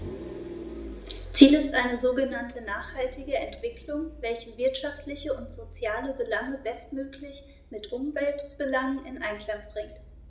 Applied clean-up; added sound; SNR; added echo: none; Vehicle; 15 dB; reverberation time 0.7 s.